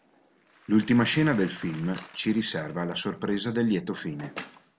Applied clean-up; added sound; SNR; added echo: none; Drawer open or close + Applause / Crowd; 20 dB; none.